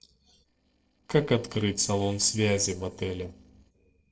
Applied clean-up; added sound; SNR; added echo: neural separator model SepFormer DNS4.